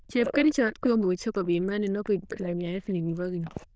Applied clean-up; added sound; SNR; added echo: neural diffusion model UNIVERSE++.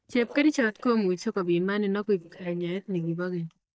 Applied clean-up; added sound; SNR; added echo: neural mask model DeepFilterNet 3.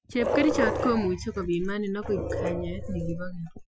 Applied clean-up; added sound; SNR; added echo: classical method Wiener filter.